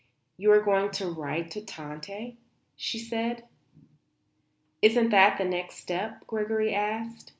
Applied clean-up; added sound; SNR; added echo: none; none; none; none.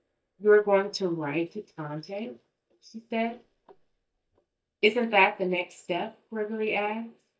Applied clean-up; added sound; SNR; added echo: neural mask model DeepFilterNet 3.